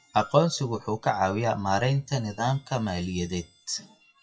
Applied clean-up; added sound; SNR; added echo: classical method WPE with log-MMSE.